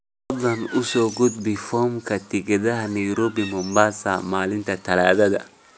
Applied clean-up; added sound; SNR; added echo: none; Bird; 15 dB; none.